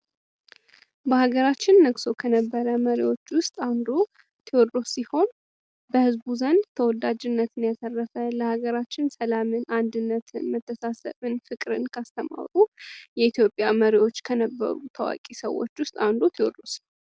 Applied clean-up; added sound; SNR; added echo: none; none; none; none.